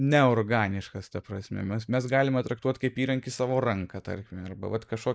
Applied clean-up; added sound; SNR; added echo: neural mask model Resemble Enhance denoiser.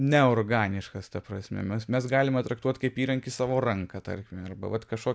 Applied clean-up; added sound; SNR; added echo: none; none; none; none.